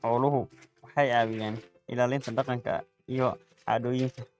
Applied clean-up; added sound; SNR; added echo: neural mask model RNNoise.